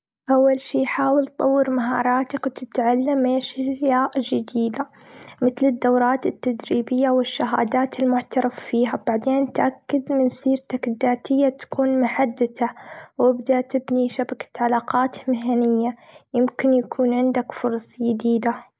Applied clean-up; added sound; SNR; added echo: none; none; none; none.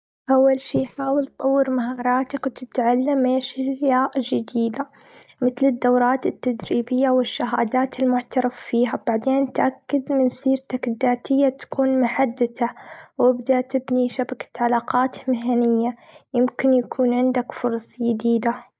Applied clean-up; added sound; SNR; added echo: neural mask model DeepFilterNet 3.